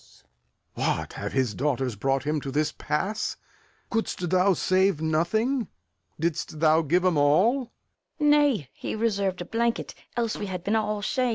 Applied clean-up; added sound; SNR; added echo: none; Fart; 18 dB; none.